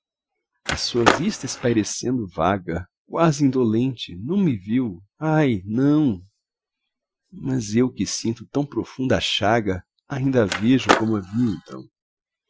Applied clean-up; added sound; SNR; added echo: classical method Wiener filter.